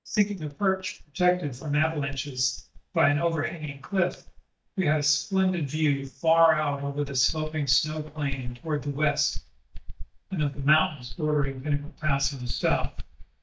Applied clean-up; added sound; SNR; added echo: neural mask model DeepFilterNet 3.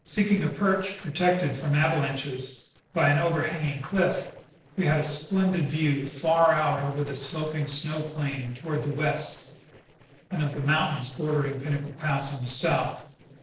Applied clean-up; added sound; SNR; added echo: neural separator model SepFormer DNS4.